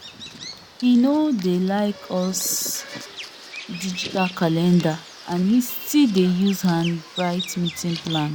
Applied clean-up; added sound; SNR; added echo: none; Bird vocalization, bird call, bird song; 14 dB; none.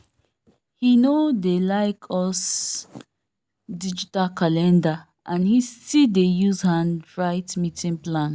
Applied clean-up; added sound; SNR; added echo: none; none; none; none.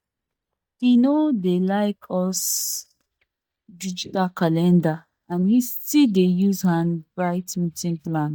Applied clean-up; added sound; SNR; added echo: neural mask model DeepFilterNet 3.